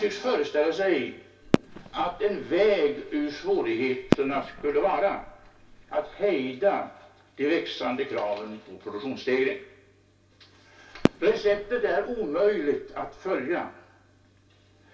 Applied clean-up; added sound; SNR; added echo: none; Fireworks; 5 dB; reverberation time 0.3 s.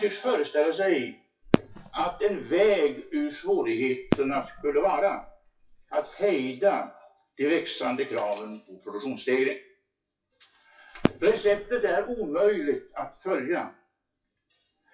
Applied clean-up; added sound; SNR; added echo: classical method WPE with log-MMSE.